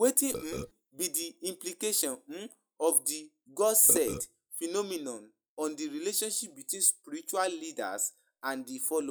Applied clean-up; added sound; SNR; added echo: classical method log-MMSE.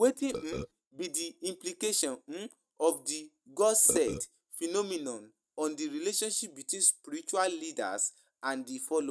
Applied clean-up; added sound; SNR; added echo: neural mask model RNNoise.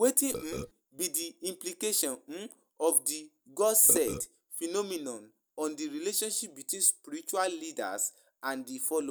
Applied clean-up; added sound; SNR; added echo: none; Burping, eructation; 8 dB; none.